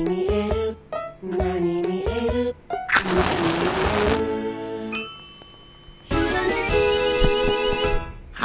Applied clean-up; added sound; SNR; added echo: none; Fire; 5 dB; none.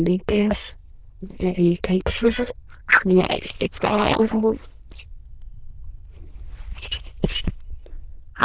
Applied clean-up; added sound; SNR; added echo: neural diffusion model UNIVERSE++.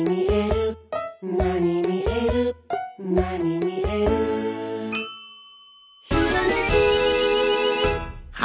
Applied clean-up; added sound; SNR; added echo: none; none; none; none.